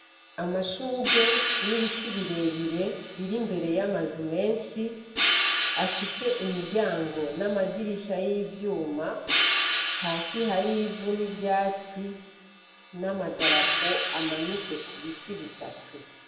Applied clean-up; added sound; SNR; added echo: none; Hi-hat; 1 dB; reverberation time 1.3 s.